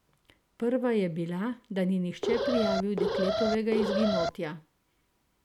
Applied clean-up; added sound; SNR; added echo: none; Alarm; -1 dB; none.